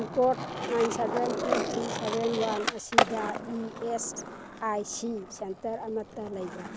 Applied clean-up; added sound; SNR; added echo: none; Skateboard; 1 dB; none.